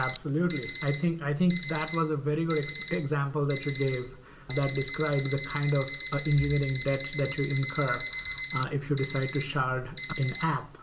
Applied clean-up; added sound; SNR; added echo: none; Alarm; 11 dB; reverberation time 2.7 s.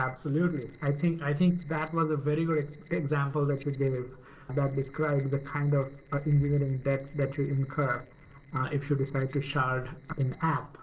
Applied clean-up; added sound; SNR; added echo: neural separator model SepFormer DNS4.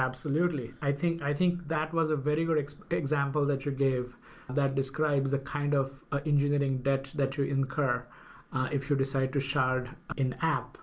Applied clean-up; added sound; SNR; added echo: none; none; none; none.